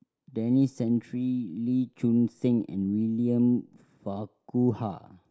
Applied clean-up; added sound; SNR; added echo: none; none; none; none.